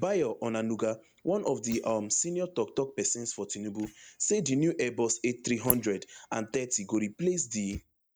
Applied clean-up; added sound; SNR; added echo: neural mask model Resemble Enhance denoiser.